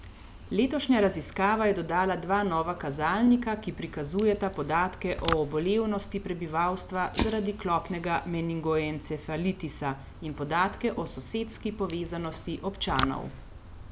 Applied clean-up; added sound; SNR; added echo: none; Fire; 11 dB; none.